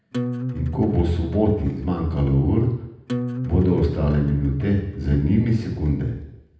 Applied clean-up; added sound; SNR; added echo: none; Acoustic guitar; 9 dB; reverberation time 0.8 s.